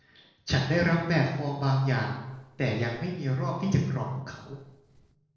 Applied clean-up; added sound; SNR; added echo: neural separator model SepFormer DNS4.